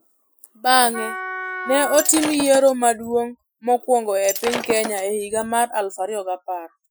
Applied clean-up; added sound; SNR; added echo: classical method Wiener filter.